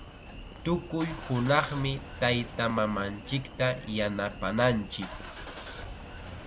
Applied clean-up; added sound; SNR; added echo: none; Engine starting / Car; 12 dB; none.